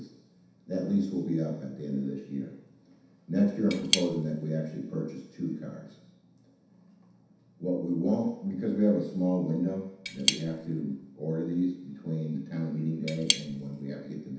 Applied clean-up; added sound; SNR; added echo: none; Cutlery, silverware / Tap; 2 dB; reverberation time 0.7 s.